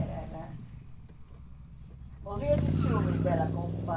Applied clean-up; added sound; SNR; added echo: none; Motor vehicle (road); -4 dB; reverberation time 0.2 s.